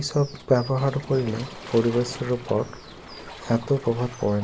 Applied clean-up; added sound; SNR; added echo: none; Waves, surf; 16 dB; none.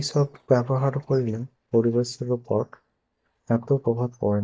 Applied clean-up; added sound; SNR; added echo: neural mask model DeepFilterNet 3.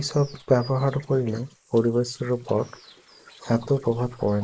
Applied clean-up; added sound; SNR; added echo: neural mask model Resemble Enhance denoiser.